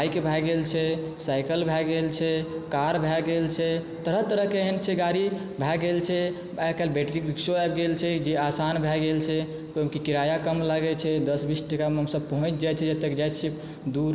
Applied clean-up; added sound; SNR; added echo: none; none; none; none.